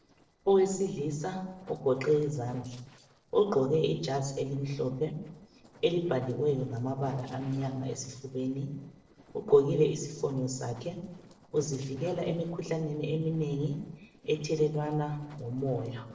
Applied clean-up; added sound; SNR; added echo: neural separator model SepFormer DNS4.